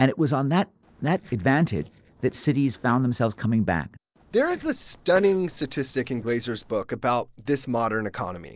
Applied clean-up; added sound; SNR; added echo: neural separator model SepFormer DNS4.